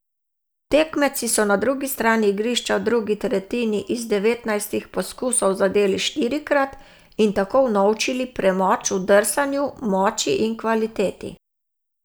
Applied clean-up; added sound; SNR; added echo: none; none; none; none.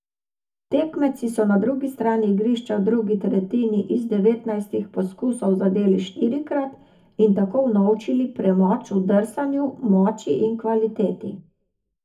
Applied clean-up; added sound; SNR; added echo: none; none; none; reverberation time 0.3 s.